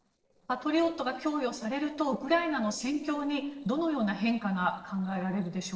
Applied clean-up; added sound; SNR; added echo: neural separator model SepFormer DNS4.